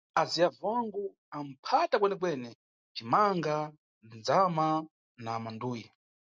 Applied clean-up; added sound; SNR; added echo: none; none; none; none.